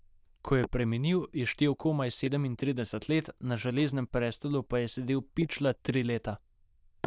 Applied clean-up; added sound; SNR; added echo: neural diffusion model UNIVERSE++.